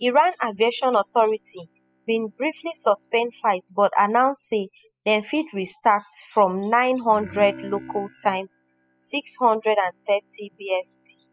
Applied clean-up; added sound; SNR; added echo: classical method spectral subtraction.